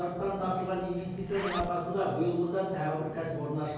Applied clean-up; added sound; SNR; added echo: none; Zipper (clothing); 13 dB; reverberation time 1.3 s.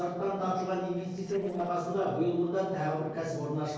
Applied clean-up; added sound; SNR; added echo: neural separator model SepFormer DNS4.